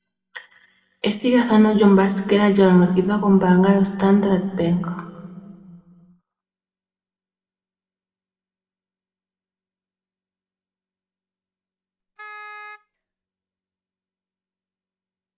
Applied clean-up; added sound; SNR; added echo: none; Wind instrument, woodwind instrument; 19 dB; reverberation time 1.6 s.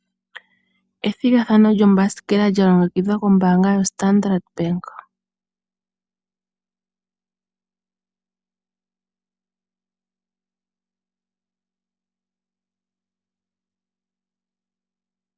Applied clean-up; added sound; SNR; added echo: none; none; none; none.